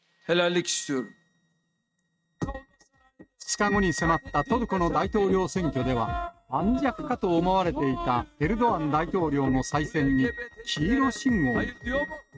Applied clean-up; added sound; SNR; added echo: neural mask model RNNoise.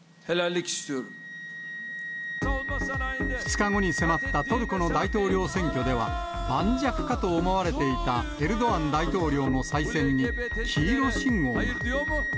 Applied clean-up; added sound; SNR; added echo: none; Wind instrument, woodwind instrument; 9 dB; none.